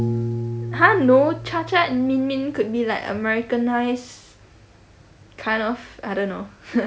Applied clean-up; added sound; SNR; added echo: none; Piano; 10 dB; none.